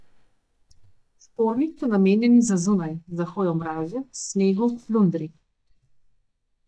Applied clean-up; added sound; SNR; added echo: neural mask model DeepFilterNet 3.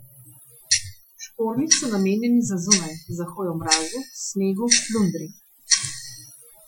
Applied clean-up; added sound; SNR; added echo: classical method Wiener filter.